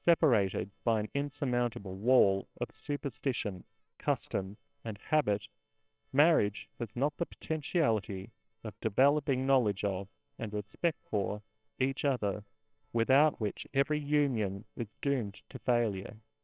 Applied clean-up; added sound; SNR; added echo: neural separator model SepFormer WHAMR!.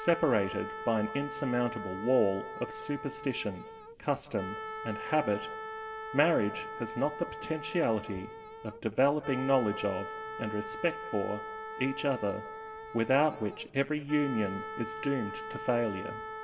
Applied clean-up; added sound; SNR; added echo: none; Wind instrument, woodwind instrument; 9 dB; reverberation time 1.6 s.